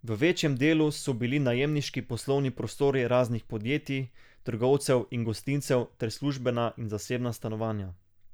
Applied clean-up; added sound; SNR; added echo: none; none; none; none.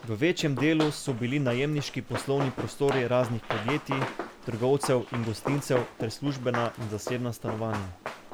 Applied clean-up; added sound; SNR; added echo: none; Run; 9 dB; none.